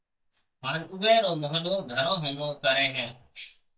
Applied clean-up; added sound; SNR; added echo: neural mask model DeepFilterNet 3.